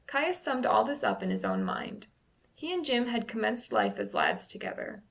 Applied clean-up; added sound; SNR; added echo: none; none; none; none.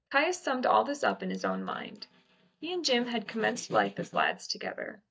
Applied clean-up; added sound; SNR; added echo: neural mask model DeepFilterNet 3.